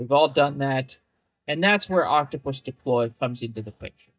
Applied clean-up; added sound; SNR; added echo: neural mask model DeepFilterNet 3.